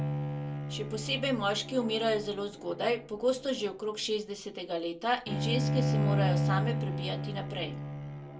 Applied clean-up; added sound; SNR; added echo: none; Bowed string instrument; 0 dB; reverberation time 0.2 s.